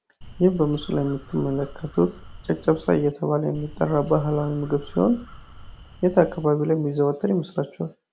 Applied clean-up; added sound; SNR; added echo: none; Crow; 17 dB; none.